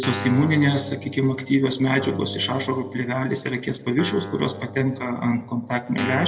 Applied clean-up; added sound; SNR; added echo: none; Guitar; 12 dB; reverberation time 1.0 s.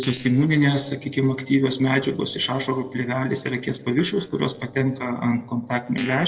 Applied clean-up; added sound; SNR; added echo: neural separator model SepFormer DNS4.